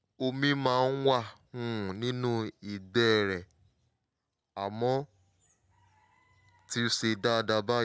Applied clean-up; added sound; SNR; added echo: none; none; none; none.